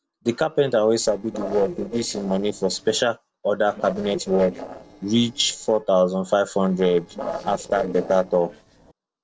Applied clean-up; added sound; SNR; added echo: neural separator model SepFormer DNS4.